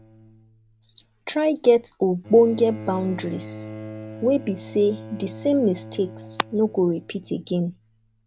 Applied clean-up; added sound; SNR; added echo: none; Bowed string instrument; 16 dB; none.